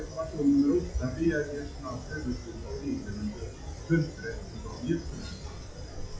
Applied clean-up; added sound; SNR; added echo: classical method WPE with log-MMSE.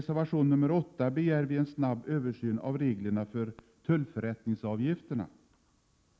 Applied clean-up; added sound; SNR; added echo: none; none; none; none.